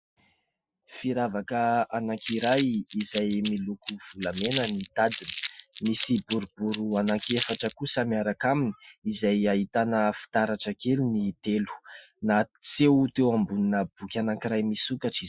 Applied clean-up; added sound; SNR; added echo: classical method Wiener filter.